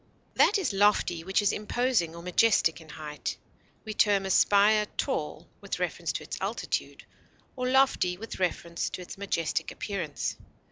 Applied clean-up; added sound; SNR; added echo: none; none; none; none.